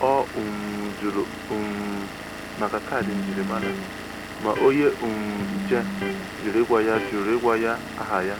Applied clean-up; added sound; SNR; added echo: none; Engine / Vehicle + Electric guitar; 7 dB; none.